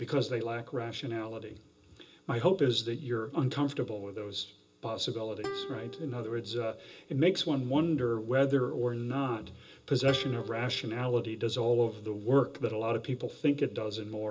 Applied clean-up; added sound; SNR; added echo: none; Plucked string instrument; 14 dB; reverberation time 0.2 s.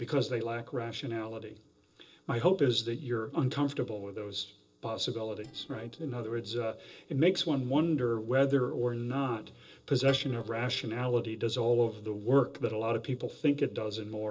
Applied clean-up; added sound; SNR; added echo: neural separator model SepFormer DNS4.